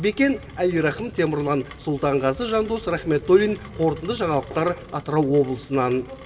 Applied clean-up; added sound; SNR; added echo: none; Rain; 19 dB; reverberation time 0.7 s.